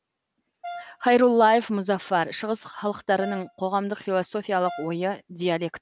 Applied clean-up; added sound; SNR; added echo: none; Brass instrument; 16 dB; none.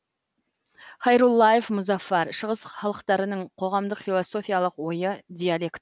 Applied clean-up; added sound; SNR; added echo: none; none; none; none.